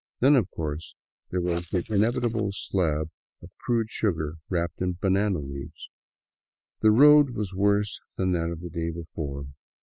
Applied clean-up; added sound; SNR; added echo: neural mask model Resemble Enhance denoiser.